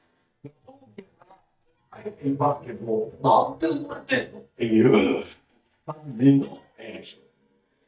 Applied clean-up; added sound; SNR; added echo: neural mask model DeepFilterNet 3.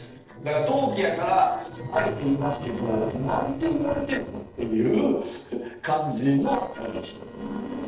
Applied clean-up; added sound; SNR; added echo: neural separator model SepFormer DNS4.